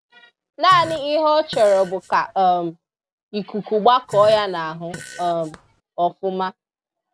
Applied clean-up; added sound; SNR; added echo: none; Fart; 18 dB; none.